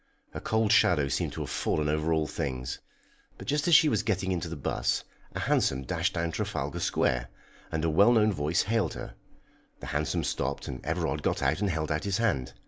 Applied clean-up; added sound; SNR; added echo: none; none; none; none.